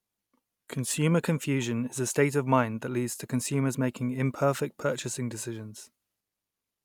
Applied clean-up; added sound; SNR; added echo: none; none; none; none.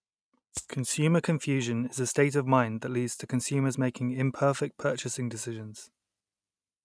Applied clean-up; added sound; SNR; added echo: neural mask model RNNoise.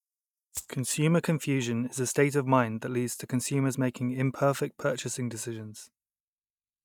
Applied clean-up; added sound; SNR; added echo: neural mask model DeepFilterNet 3.